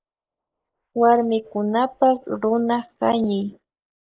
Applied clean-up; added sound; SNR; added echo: neural mask model Resemble Enhance denoiser.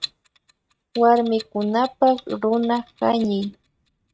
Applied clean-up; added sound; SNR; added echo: neural mask model RNNoise.